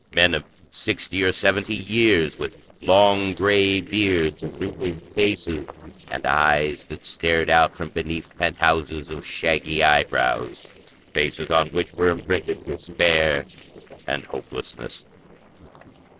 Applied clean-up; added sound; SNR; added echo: neural separator model SepFormer DNS4.